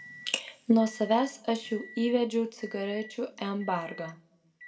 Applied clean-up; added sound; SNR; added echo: none; Microwave oven; 20 dB; reverberation time 0.3 s.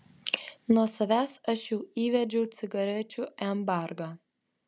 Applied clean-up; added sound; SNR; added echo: none; none; none; none.